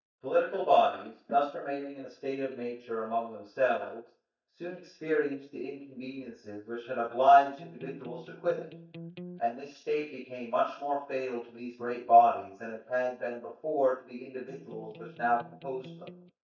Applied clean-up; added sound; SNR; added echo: neural mask model DeepFilterNet 3.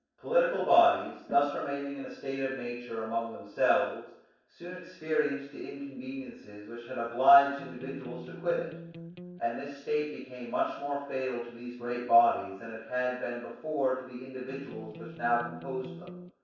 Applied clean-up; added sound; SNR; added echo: neural separator model SepFormer DNS4.